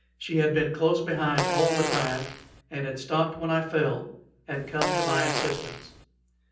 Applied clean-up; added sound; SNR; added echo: none; Fart; 2 dB; reverberation time 0.6 s.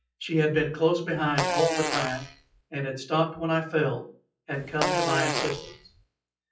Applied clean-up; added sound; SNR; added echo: classical method WPE with log-MMSE.